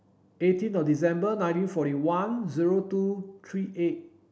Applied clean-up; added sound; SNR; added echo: none; none; none; none.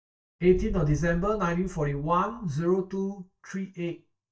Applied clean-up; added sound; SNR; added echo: neural mask model DeepFilterNet 3.